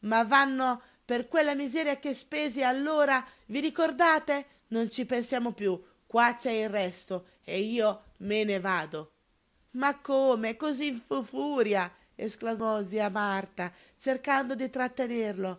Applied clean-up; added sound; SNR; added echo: none; none; none; none.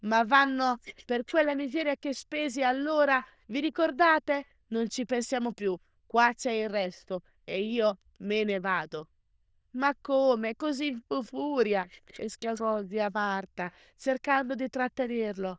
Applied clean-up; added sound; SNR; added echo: neural diffusion model UNIVERSE++.